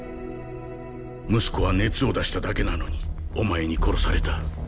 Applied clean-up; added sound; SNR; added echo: none; none; none; none.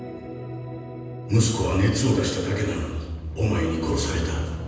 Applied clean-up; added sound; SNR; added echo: none; none; none; reverberation time 1.1 s.